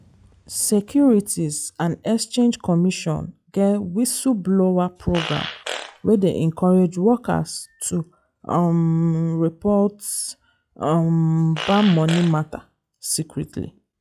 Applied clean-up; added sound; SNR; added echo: classical method log-MMSE.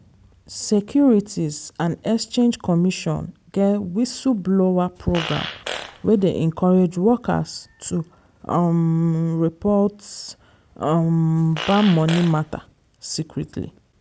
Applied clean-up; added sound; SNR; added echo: none; Fart; 11 dB; none.